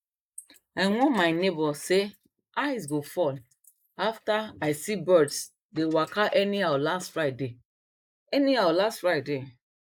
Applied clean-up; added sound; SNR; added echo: neural mask model Resemble Enhance denoiser.